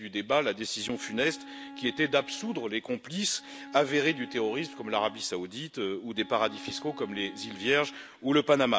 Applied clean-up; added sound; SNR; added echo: none; Bowed string instrument; 17 dB; none.